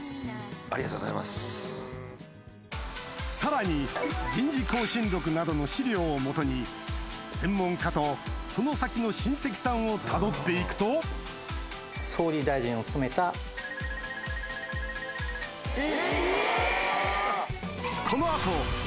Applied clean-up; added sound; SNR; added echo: none; none; none; none.